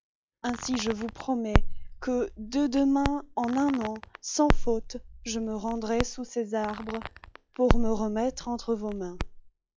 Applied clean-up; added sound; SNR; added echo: classical method log-MMSE.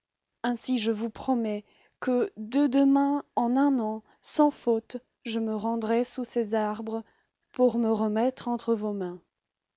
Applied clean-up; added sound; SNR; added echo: none; none; none; none.